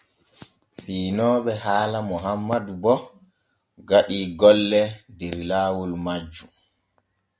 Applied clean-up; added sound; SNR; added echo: none; none; none; none.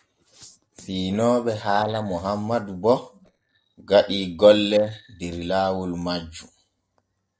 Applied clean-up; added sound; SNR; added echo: neural separator model SepFormer DNS4.